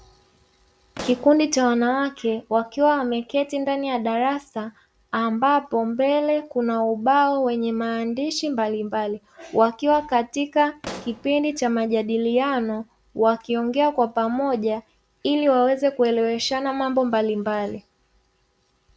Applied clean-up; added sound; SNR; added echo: none; Explosion; 17 dB; none.